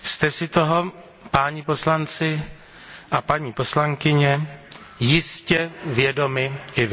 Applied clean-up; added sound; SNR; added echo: none; none; none; none.